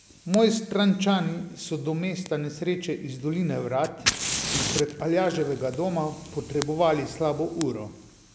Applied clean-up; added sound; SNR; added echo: none; Fire; 9 dB; none.